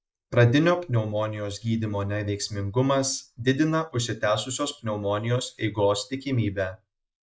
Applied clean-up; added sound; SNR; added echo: neural mask model Resemble Enhance denoiser.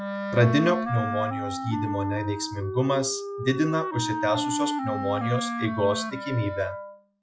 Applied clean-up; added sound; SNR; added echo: classical method log-MMSE.